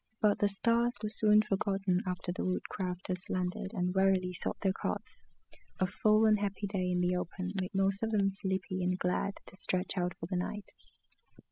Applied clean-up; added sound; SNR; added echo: classical method spectral subtraction.